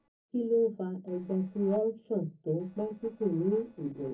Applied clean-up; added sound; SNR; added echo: neural separator model SepFormer DNS4.